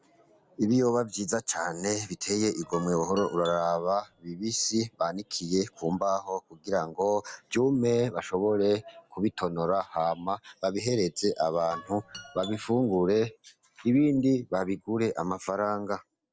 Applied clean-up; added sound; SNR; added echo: none; Guitar; 17 dB; none.